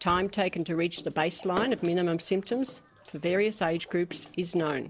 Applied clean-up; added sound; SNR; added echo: none; Bathtub (filling or washing) / Water / Splash, splatter + Fireworks; 17 dB; none.